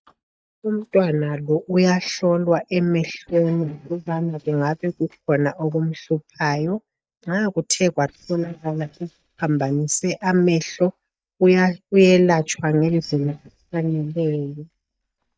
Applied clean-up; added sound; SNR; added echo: neural mask model DeepFilterNet 3.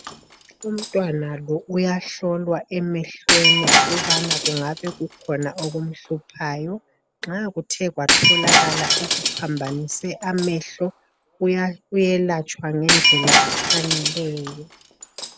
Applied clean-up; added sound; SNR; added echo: none; Shatter; -2 dB; none.